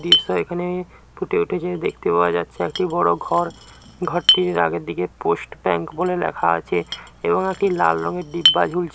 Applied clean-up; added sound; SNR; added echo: none; Chink, clink; 5 dB; none.